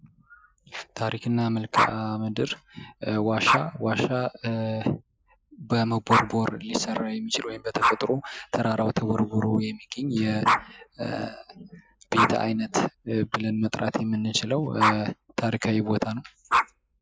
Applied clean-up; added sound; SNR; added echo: neural mask model Resemble Enhance denoiser.